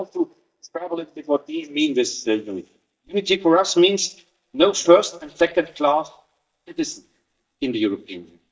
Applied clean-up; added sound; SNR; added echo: neural mask model DeepFilterNet 3.